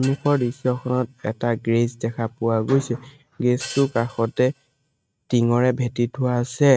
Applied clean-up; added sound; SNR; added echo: neural mask model RNNoise.